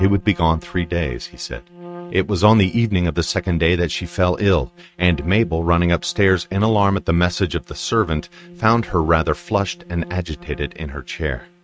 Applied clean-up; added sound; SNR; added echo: neural mask model RNNoise.